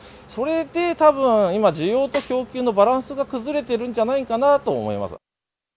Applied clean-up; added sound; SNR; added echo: none; Snare drum; 19 dB; none.